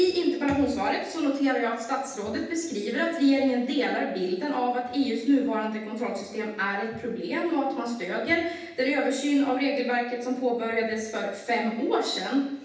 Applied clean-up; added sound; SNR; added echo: none; none; none; reverberation time 0.9 s.